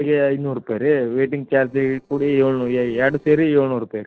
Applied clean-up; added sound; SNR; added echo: neural separator model SepFormer DNS4.